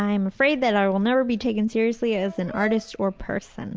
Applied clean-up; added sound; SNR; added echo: none; Brass instrument; 17 dB; none.